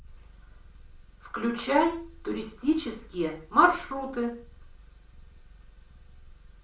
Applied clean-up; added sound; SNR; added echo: none; Purr; 19 dB; reverberation time 0.4 s.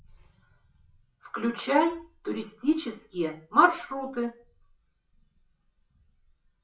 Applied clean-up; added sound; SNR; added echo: classical method WPE with log-MMSE.